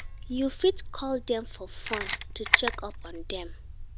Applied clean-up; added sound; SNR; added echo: none; Camera; 1 dB; none.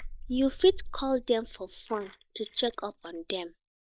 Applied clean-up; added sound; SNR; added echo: neural mask model Resemble Enhance denoiser.